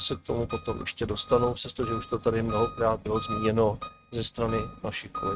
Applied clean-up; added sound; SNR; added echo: neural mask model RNNoise.